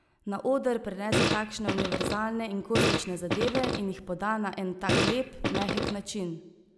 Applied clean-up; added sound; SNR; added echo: none; Fart; -2 dB; none.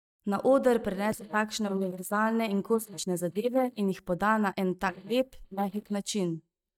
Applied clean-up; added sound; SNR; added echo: neural mask model DeepFilterNet 3.